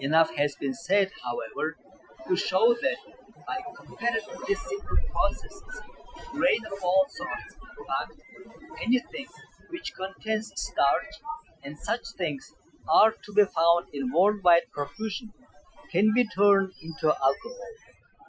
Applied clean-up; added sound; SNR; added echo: classical method Wiener filter.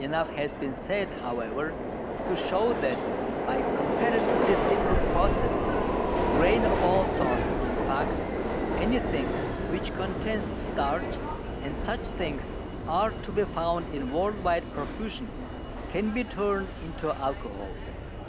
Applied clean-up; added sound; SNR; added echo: none; Subway, metro, underground; -2 dB; none.